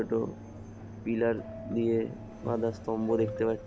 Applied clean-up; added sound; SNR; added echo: none; Subway, metro, underground + Truck; 10 dB; none.